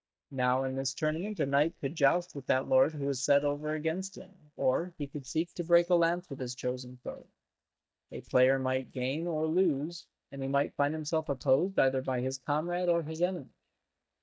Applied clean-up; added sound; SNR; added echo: neural mask model DeepFilterNet 3.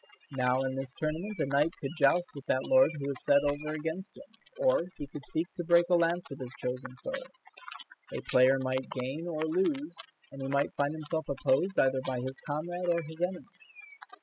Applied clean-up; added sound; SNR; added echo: classical method spectral subtraction.